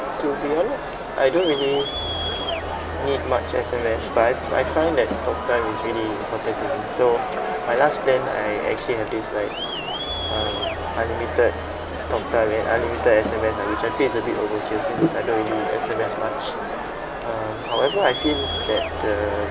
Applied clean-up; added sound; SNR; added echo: none; Crowd; 3 dB; none.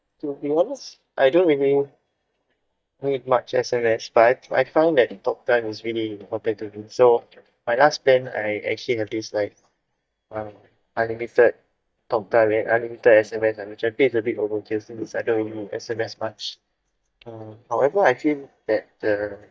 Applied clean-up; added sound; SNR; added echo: neural mask model DeepFilterNet 3.